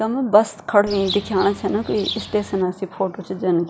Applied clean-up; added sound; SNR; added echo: none; Bird; 12 dB; none.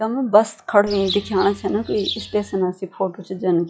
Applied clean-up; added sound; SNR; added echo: classical method log-MMSE.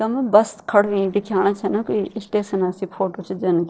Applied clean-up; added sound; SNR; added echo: neural separator model SepFormer DNS4.